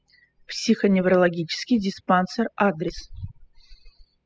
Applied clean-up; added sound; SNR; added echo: classical method spectral subtraction.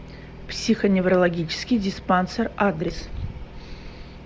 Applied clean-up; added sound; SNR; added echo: none; Insect; 20 dB; none.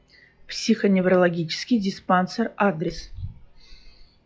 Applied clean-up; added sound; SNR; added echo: classical method log-MMSE.